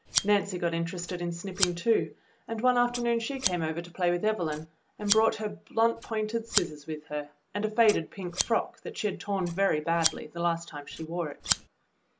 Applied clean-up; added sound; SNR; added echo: none; Scissors; 8 dB; none.